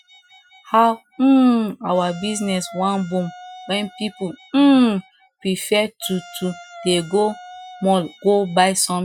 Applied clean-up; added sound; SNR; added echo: classical method Wiener filter.